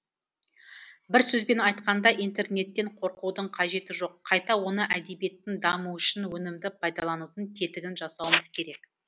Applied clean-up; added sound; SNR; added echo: none; none; none; none.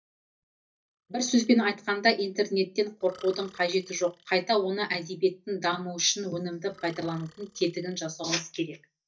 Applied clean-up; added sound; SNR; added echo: neural mask model DeepFilterNet 3.